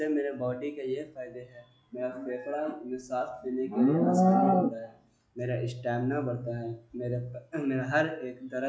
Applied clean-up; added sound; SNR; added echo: classical method log-MMSE.